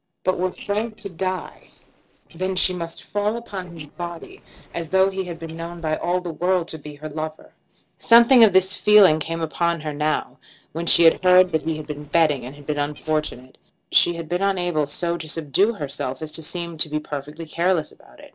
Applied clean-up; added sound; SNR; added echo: neural separator model SepFormer DNS4.